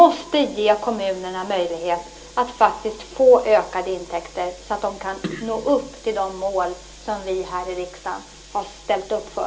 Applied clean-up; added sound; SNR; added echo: none; none; none; reverberation time 0.2 s.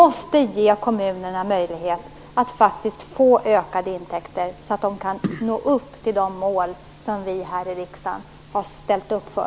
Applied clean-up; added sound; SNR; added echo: none; none; none; none.